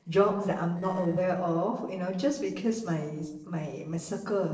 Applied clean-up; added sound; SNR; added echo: neural separator model SepFormer DNS4.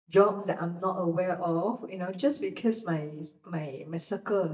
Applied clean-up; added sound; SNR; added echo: neural mask model DeepFilterNet 3.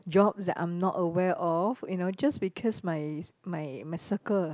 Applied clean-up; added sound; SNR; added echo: none; none; none; none.